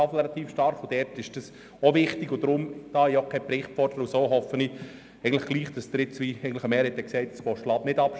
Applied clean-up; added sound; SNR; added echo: none; none; none; none.